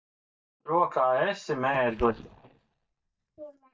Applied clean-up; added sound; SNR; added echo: neural mask model DeepFilterNet 3.